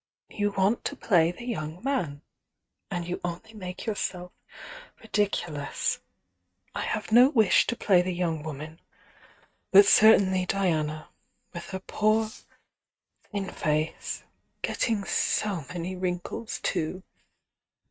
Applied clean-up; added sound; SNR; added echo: neural mask model RNNoise.